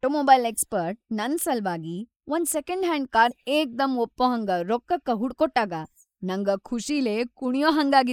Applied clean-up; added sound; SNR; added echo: neural mask model Resemble Enhance denoiser.